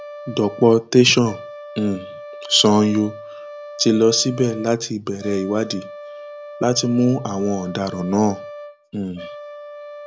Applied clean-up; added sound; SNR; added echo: none; Brass instrument; 15 dB; none.